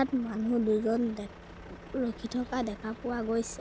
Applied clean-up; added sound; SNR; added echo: none; Truck; 16 dB; none.